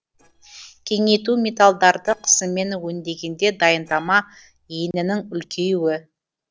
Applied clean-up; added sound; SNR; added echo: neural separator model SepFormer DNS4.